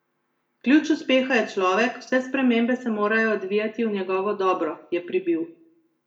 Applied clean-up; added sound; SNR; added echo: none; none; none; reverberation time 0.5 s.